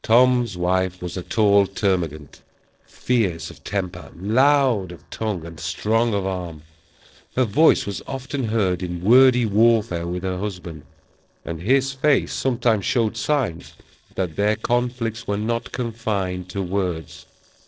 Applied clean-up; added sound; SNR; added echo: neural separator model SepFormer DNS4.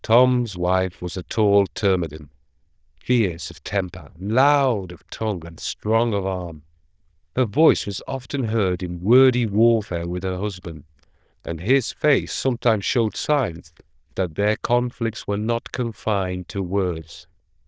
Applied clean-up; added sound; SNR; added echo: neural diffusion model UNIVERSE++.